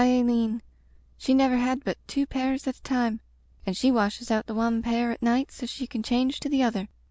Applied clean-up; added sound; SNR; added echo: none; none; none; none.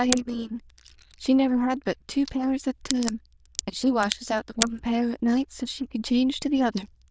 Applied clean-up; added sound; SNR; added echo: neural diffusion model UNIVERSE++.